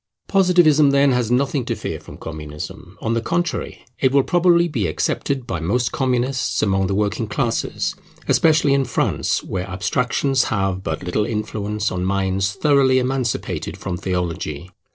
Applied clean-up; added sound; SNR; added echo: neural separator model SepFormer DNS4.